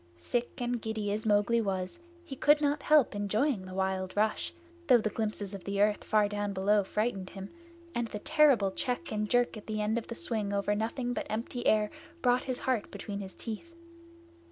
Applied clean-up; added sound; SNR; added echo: none; none; none; none.